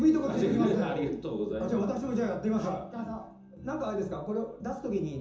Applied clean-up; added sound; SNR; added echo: none; none; none; reverberation time 0.6 s.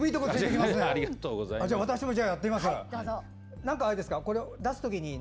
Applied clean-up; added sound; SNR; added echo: none; none; none; none.